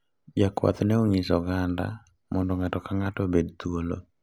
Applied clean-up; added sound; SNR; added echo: none; none; none; none.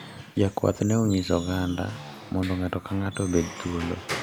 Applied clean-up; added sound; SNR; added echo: none; Squeak / Wood; 12 dB; none.